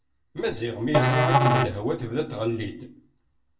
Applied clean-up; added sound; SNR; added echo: none; Musical instrument; -4 dB; reverberation time 0.2 s.